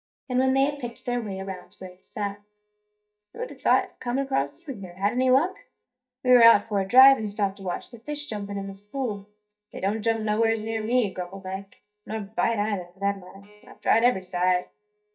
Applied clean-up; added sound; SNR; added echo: neural mask model DeepFilterNet 3.